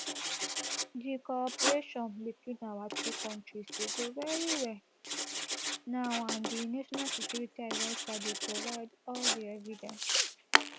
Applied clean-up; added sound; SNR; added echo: none; Writing; -3 dB; none.